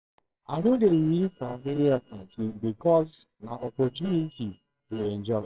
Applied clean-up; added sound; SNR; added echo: neural separator model SepFormer WHAMR!.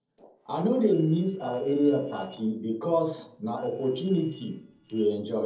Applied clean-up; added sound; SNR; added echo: neural separator model SepFormer DNS4.